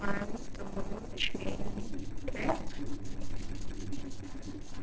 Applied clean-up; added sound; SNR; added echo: neural separator model SepFormer DNS4.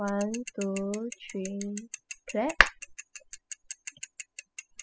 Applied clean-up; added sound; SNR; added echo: classical method spectral subtraction.